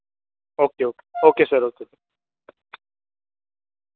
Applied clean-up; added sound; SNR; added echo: none; Brass instrument; 13 dB; none.